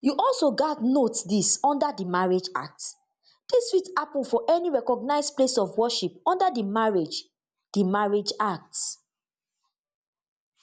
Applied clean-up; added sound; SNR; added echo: none; none; none; none.